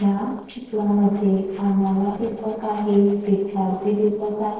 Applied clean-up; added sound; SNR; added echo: neural separator model SepFormer DNS4.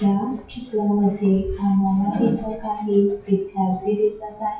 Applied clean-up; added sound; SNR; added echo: classical method WPE with log-MMSE.